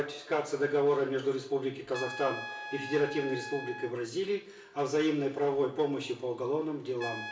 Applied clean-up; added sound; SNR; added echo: none; Trumpet; 14 dB; reverberation time 0.3 s.